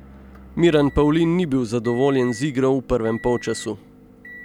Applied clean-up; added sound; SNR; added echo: none; Motor vehicle (road) / Engine; 20 dB; none.